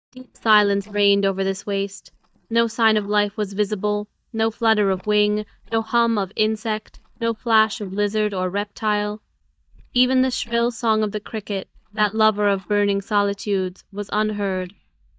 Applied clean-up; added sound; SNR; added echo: neural mask model DeepFilterNet 3.